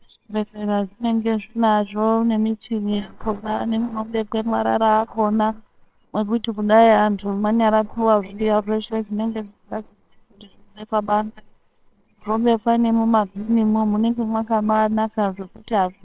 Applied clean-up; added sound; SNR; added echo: neural separator model SepFormer WHAMR!.